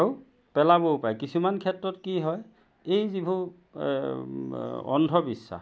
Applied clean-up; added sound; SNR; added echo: none; none; none; none.